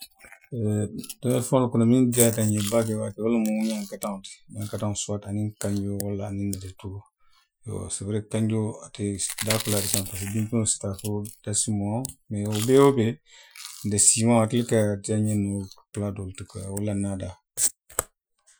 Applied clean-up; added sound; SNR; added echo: classical method Wiener filter.